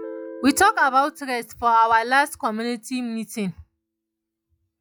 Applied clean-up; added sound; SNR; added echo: classical method log-MMSE.